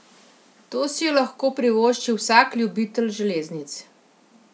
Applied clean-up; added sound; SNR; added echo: none; none; none; none.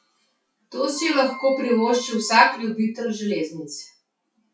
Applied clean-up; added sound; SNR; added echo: classical method WPE with log-MMSE.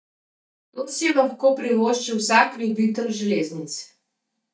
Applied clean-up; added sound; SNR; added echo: neural mask model DeepFilterNet 3.